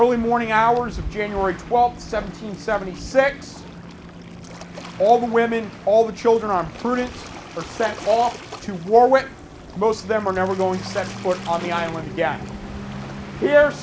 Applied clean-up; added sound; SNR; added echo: none; Waves, surf; 13 dB; none.